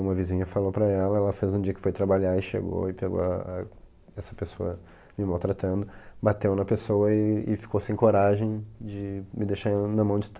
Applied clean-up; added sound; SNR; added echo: none; none; none; none.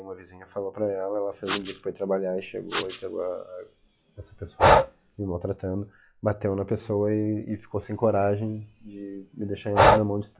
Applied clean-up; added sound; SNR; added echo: classical method log-MMSE.